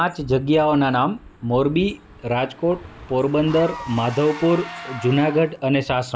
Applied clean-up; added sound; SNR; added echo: none; Engine / Car; 18 dB; none.